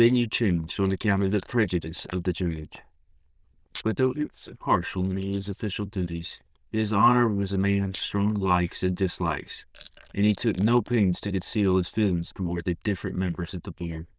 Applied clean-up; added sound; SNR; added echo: neural diffusion model UNIVERSE++.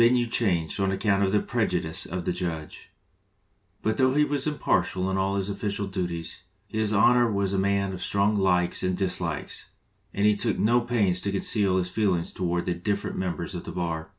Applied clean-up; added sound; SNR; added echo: none; none; none; none.